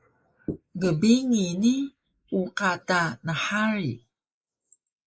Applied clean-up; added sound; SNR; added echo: neural mask model Resemble Enhance denoiser.